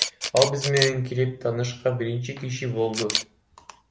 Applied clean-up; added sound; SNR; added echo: none; Camera; 7 dB; none.